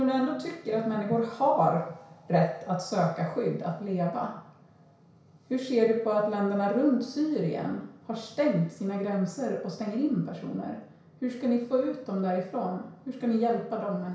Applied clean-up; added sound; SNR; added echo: none; none; none; reverberation time 0.6 s.